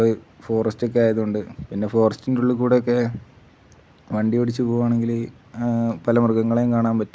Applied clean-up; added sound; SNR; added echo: none; none; none; none.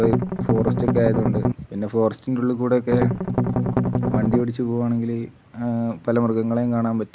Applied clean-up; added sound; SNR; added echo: none; Strum; -2 dB; none.